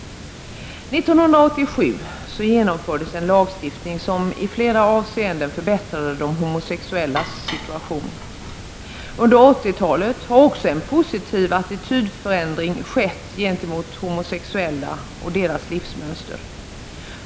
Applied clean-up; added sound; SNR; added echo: none; Dishes, pots, and pans + Water; 15 dB; none.